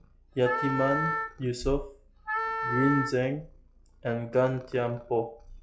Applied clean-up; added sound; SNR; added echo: classical method log-MMSE.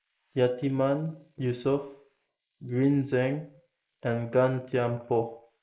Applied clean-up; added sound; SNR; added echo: neural mask model Resemble Enhance denoiser.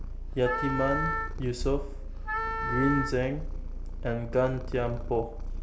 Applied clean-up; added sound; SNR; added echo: none; Purr + Wind instrument, woodwind instrument; 2 dB; none.